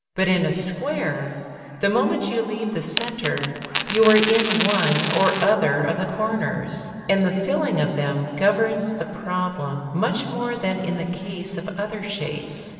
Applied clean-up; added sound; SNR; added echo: none; Coin (dropping); 4 dB; reverberation time 2.8 s.